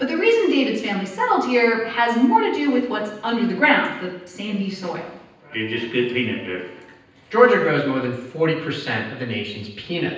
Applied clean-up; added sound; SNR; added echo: none; none; none; reverberation time 0.9 s.